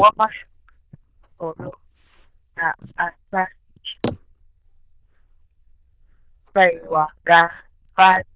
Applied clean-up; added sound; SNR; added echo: neural diffusion model UNIVERSE++.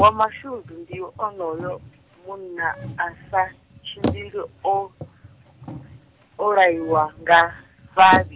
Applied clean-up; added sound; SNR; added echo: none; Bicycle; 12 dB; none.